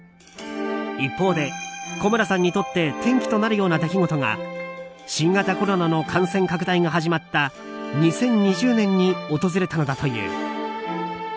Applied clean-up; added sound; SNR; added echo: none; none; none; none.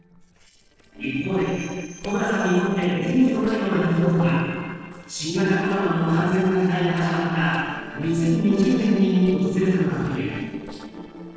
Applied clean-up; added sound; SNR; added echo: neural separator model SepFormer DNS4.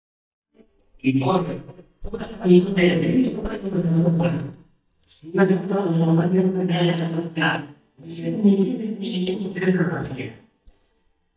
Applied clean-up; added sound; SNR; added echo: neural mask model DeepFilterNet 3.